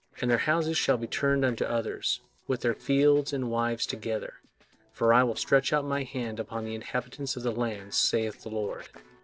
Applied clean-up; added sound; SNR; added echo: neural separator model SepFormer DNS4.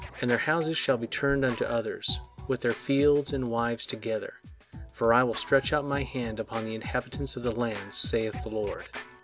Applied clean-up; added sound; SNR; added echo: none; Scratching (performance technique); 13 dB; none.